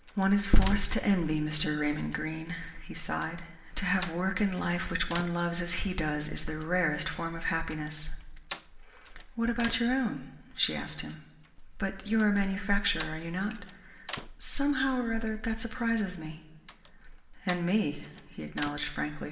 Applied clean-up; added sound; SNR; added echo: none; Slam; 20 dB; reverberation time 1.0 s.